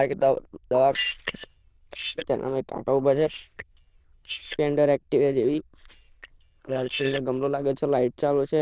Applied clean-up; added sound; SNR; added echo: neural diffusion model UNIVERSE++.